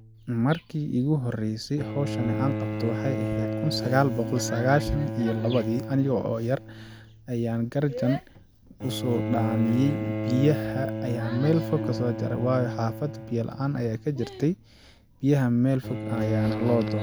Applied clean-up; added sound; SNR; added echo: none; Bowed string instrument; 6 dB; none.